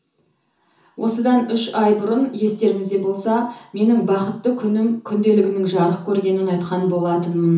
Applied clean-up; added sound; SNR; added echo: none; none; none; reverberation time 0.6 s.